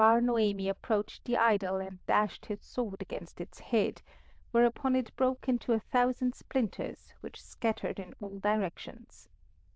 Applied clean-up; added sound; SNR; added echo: neural diffusion model UNIVERSE++.